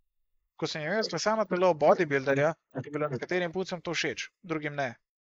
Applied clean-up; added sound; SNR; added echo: neural mask model Resemble Enhance denoiser.